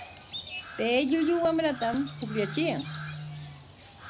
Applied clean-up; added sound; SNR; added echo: none; Crow; 9 dB; none.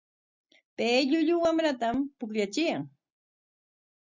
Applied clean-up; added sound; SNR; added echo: none; none; none; none.